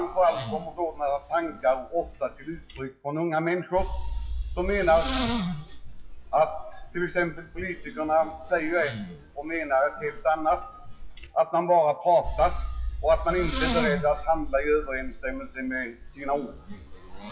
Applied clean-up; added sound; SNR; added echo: classical method WPE with log-MMSE.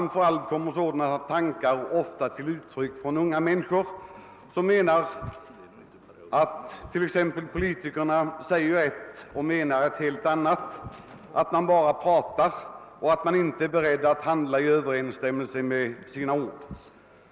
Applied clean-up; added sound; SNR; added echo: none; none; none; none.